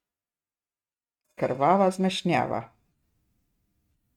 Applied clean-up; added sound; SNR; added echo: neural mask model RNNoise.